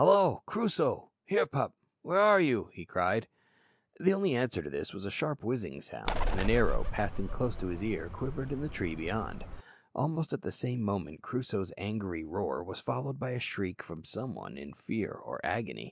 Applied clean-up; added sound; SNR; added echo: none; Bird; 1 dB; none.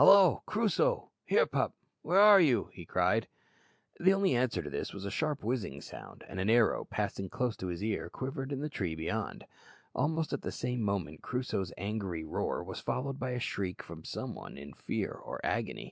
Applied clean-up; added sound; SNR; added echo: none; none; none; none.